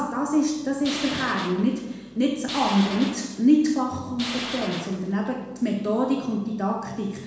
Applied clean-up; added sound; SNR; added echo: none; Tools; 11 dB; reverberation time 1.0 s.